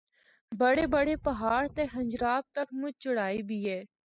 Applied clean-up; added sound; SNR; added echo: classical method spectral subtraction.